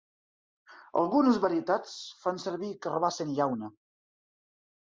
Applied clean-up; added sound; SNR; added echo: none; none; none; none.